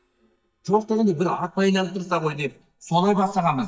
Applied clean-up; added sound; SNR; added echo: neural mask model DeepFilterNet 3.